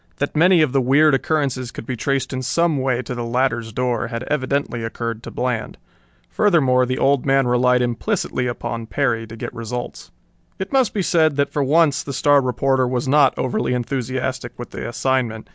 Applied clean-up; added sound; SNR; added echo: none; none; none; none.